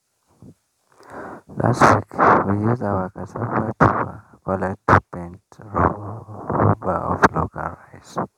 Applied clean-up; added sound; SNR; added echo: none; none; none; none.